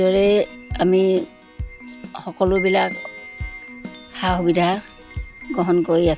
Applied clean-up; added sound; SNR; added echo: none; Keyboard (musical) + Wind chime; 12 dB; none.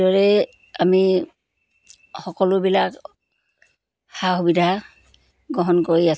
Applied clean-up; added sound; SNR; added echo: none; none; none; none.